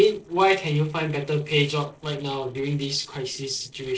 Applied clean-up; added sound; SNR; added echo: neural separator model SepFormer DNS4.